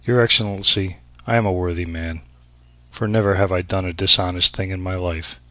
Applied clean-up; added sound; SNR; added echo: none; none; none; none.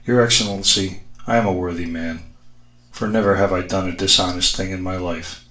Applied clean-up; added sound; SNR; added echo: none; none; none; reverberation time 0.3 s.